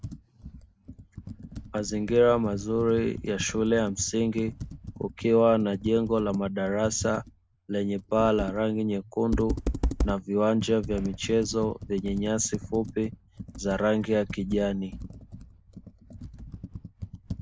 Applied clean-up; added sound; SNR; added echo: none; Computer keyboard; 10 dB; none.